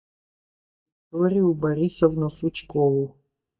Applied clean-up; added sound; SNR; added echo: neural mask model DeepFilterNet 3.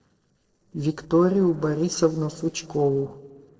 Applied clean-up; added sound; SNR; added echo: neural separator model SepFormer DNS4.